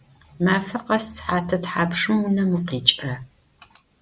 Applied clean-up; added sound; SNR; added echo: none; none; none; none.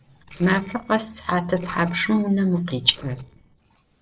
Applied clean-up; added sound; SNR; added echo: neural separator model SepFormer DNS4.